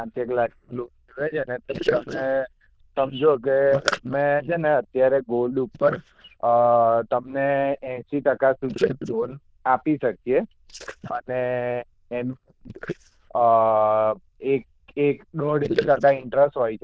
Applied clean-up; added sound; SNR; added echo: neural diffusion model UNIVERSE++.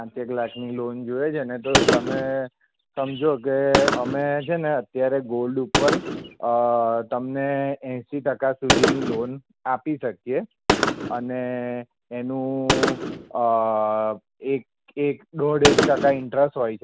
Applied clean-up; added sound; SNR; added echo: none; Gunshot, gunfire; 3 dB; none.